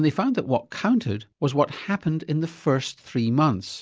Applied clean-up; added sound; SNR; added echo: none; none; none; none.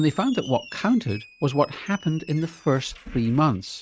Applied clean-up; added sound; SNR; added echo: neural mask model RNNoise.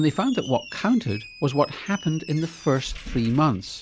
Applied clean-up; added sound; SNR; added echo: none; Squeak; 16 dB; none.